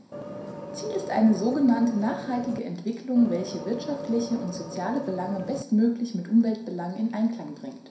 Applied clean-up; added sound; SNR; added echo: none; Vehicle; 11 dB; reverberation time 0.5 s.